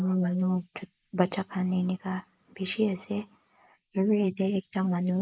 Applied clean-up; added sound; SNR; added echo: neural mask model Resemble Enhance denoiser.